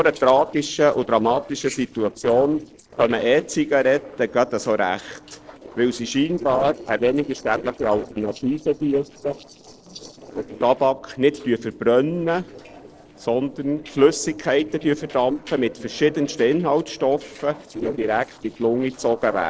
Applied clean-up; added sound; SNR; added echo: neural separator model SepFormer DNS4.